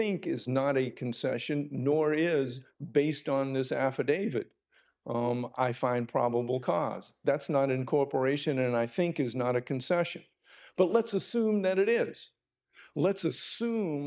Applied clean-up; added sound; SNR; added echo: neural mask model DeepFilterNet 3.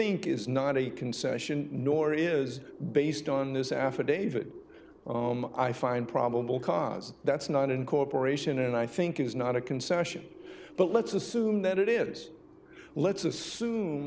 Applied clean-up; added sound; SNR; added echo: none; Bird; 19 dB; none.